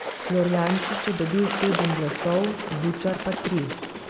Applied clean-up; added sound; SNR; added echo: none; Water / Bird; 5 dB; none.